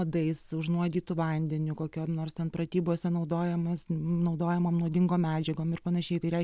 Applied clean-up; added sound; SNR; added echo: none; none; none; none.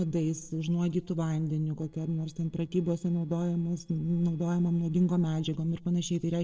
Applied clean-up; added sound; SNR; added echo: neural separator model SepFormer DNS4.